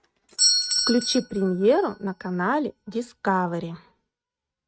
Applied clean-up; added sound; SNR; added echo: neural mask model RNNoise.